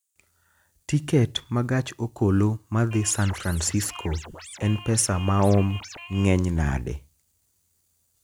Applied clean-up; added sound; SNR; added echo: none; Scratching (performance technique); 17 dB; none.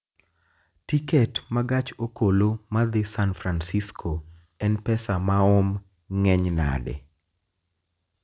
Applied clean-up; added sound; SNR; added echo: none; none; none; none.